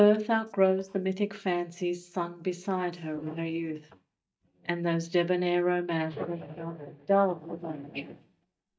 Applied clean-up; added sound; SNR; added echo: neural mask model DeepFilterNet 3.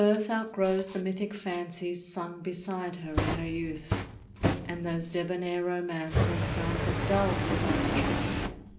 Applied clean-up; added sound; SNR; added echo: none; Fire; 1 dB; reverberation time 0.5 s.